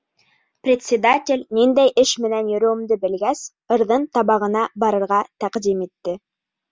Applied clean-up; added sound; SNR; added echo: none; none; none; none.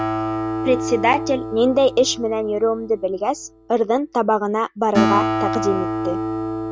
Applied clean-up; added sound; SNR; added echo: none; Acoustic guitar; 4 dB; none.